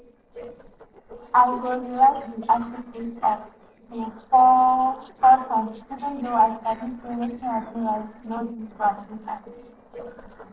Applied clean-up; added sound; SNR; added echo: neural separator model SepFormer DNS4.